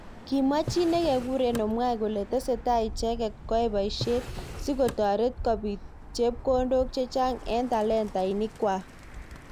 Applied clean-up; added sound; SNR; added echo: none; Drawer open or close + Bird; 11 dB; none.